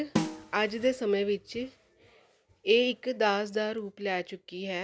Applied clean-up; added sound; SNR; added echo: none; Snare drum; 4 dB; none.